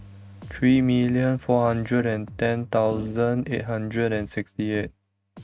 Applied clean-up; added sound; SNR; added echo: neural mask model RNNoise.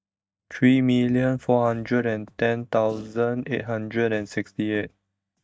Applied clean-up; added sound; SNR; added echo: neural mask model DeepFilterNet 3.